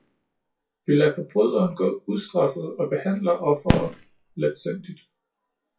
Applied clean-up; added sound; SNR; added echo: classical method WPE with log-MMSE.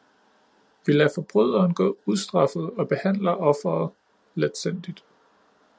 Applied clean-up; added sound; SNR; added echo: none; none; none; none.